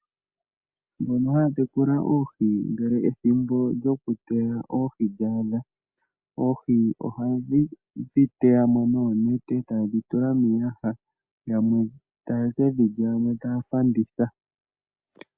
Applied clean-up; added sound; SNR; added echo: none; none; none; none.